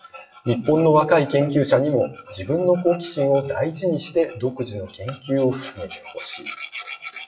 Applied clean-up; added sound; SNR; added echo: classical method WPE with log-MMSE.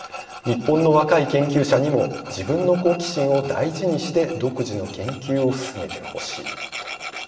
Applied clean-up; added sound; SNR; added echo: none; Tools; 14 dB; reverberation time 1.1 s.